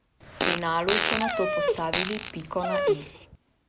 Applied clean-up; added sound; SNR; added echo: none; Dog + Fart; -3 dB; none.